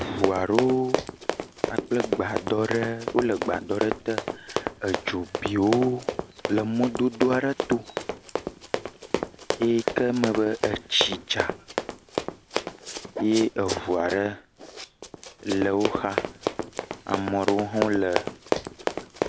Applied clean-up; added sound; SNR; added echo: none; Run; 4 dB; none.